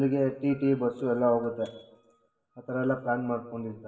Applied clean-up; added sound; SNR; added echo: none; none; none; reverberation time 0.8 s.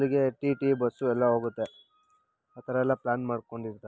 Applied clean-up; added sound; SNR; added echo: none; none; none; none.